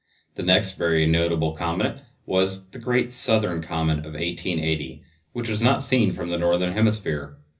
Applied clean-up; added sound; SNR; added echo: none; none; none; reverberation time 0.4 s.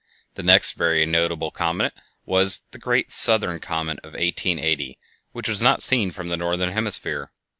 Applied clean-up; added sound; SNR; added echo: none; none; none; none.